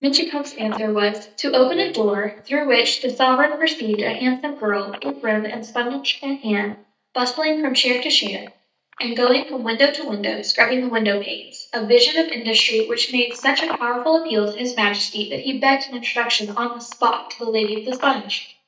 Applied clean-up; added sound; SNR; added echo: neural mask model DeepFilterNet 3.